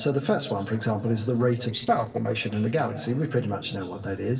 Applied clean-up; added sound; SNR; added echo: neural separator model SepFormer DNS4.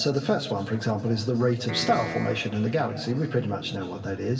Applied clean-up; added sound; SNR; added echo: none; Piano; 8 dB; reverberation time 2.2 s.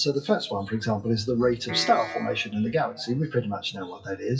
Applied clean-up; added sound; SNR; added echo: classical method WPE with log-MMSE.